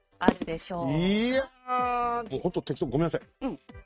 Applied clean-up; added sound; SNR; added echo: neural mask model RNNoise.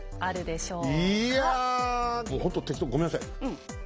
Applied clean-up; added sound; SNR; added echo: none; none; none; none.